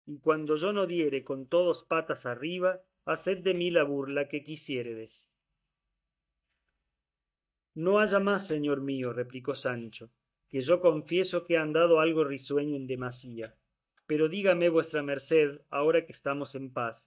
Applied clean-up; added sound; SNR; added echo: neural mask model DeepFilterNet 3.